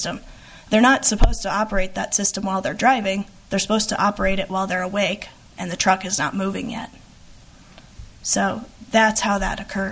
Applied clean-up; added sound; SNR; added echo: none; none; none; none.